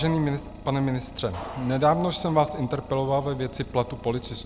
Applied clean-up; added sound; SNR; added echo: none; Idling; 17 dB; none.